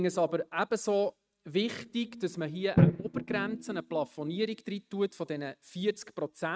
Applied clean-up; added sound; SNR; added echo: neural mask model RNNoise.